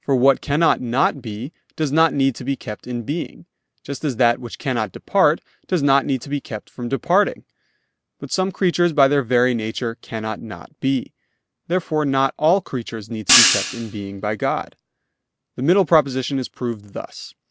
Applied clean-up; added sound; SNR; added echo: none; Hi-hat; -1 dB; none.